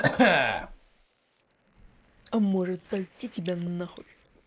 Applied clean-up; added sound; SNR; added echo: neural mask model Resemble Enhance denoiser.